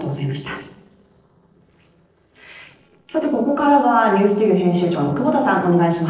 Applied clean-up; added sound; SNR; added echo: neural separator model SepFormer DNS4.